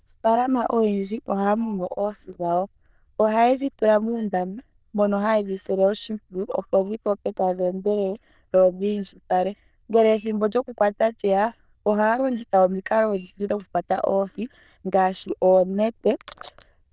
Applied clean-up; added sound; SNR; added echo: neural diffusion model UNIVERSE++.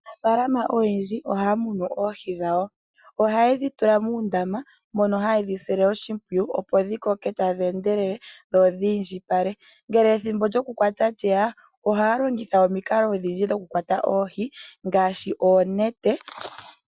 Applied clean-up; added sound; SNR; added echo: none; none; none; none.